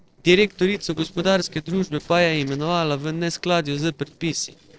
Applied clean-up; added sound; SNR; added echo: neural separator model SepFormer DNS4.